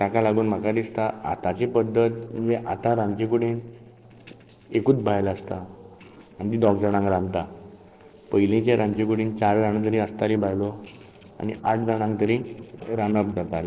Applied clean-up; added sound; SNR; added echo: neural separator model SepFormer DNS4.